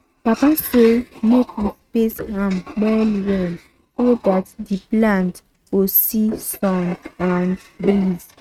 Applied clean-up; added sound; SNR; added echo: neural mask model RNNoise.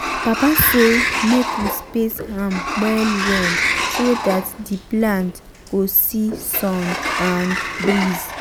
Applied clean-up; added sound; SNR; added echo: none; Sliding door; 4 dB; none.